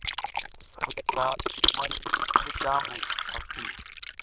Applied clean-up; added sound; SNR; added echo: neural diffusion model UNIVERSE++.